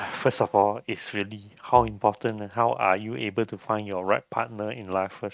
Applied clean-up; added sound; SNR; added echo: neural mask model RNNoise.